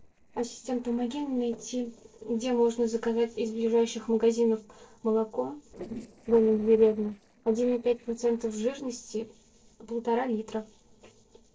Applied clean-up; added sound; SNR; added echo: neural separator model SepFormer DNS4.